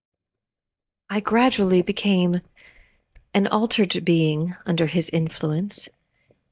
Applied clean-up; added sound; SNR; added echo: neural mask model DeepFilterNet 3.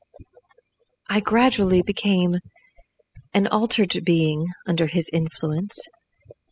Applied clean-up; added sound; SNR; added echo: classical method spectral subtraction.